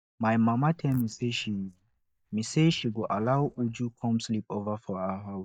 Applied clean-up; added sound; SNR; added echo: neural mask model DeepFilterNet 3.